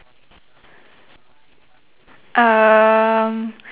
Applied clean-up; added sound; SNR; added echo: none; none; none; none.